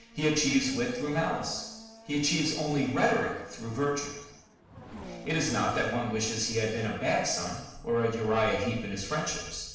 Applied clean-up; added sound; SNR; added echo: none; Race car, auto racing / Accelerating, revving, vroom; 19 dB; reverberation time 1.0 s.